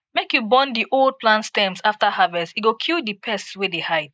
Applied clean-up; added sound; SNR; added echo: neural mask model Resemble Enhance denoiser.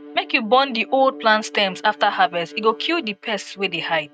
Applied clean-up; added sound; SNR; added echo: neural mask model RNNoise.